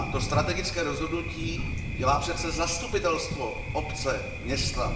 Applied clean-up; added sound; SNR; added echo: none; Thunder; 2 dB; reverberation time 0.7 s.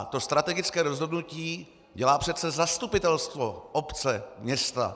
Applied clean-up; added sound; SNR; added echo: none; none; none; none.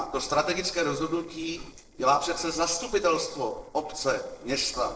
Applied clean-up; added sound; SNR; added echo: neural separator model SepFormer DNS4.